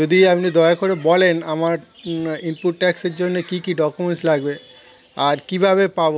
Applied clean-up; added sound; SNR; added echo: none; none; none; none.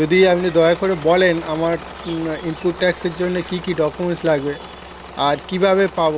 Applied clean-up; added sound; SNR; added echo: none; Engine / Mechanisms; 16 dB; none.